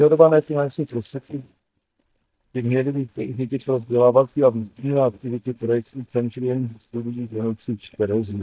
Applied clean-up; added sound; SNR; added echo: neural mask model DeepFilterNet 3.